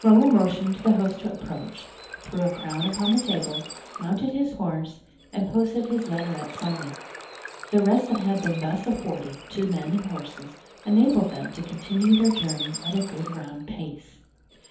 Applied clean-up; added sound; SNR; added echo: none; Water / Bird; 14 dB; reverberation time 0.6 s.